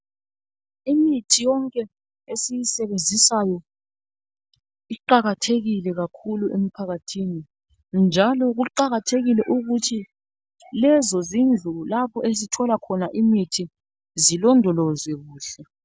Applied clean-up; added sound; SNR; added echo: none; none; none; none.